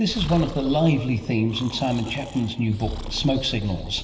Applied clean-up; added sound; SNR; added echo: none; Breathing; 12 dB; reverberation time 2.0 s.